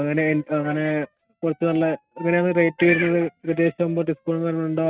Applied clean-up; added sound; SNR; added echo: neural mask model RNNoise.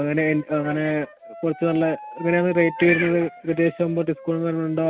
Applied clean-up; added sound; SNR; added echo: none; Wind instrument, woodwind instrument; 19 dB; none.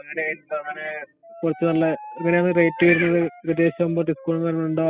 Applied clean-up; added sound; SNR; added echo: classical method spectral subtraction.